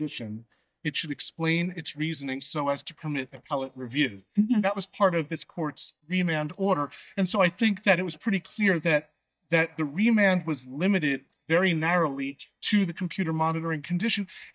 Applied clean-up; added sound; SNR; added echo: neural mask model DeepFilterNet 3.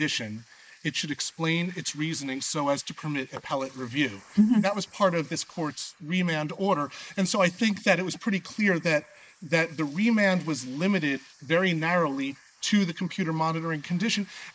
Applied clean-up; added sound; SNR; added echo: neural mask model Resemble Enhance denoiser.